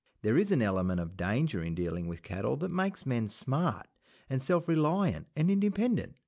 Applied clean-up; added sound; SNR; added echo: none; none; none; none.